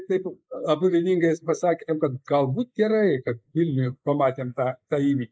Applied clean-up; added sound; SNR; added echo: neural mask model Resemble Enhance denoiser.